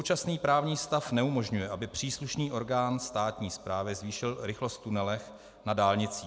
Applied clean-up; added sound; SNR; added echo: none; none; none; none.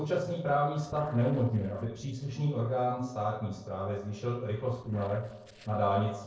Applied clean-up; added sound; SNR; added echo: neural separator model SepFormer DNS4.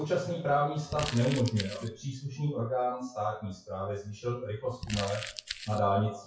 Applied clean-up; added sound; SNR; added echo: classical method WPE with log-MMSE.